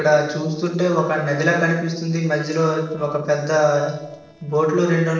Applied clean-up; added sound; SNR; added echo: neural separator model SepFormer DNS4.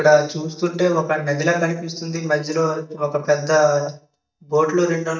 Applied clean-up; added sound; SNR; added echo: neural mask model DeepFilterNet 3.